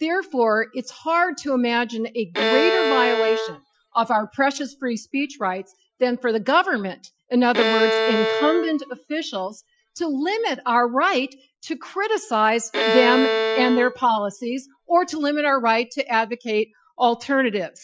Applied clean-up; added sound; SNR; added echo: classical method Wiener filter.